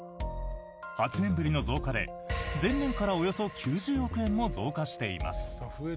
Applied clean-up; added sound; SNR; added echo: none; none; none; none.